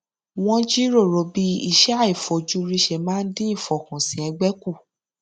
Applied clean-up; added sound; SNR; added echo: none; none; none; none.